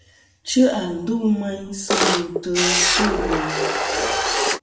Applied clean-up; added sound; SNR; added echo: none; Camera; -3 dB; reverberation time 0.7 s.